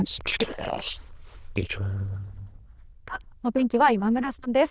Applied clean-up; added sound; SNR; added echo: neural diffusion model UNIVERSE++.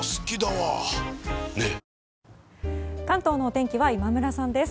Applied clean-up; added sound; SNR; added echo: none; none; none; none.